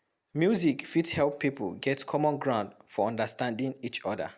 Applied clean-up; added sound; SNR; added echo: none; none; none; none.